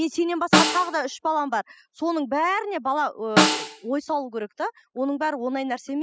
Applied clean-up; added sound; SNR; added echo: classical method spectral subtraction.